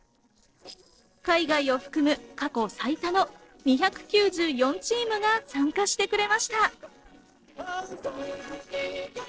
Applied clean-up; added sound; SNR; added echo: neural separator model SepFormer DNS4.